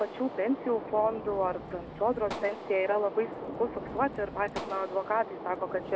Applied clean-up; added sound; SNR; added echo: none; Gunshot, gunfire; 9 dB; none.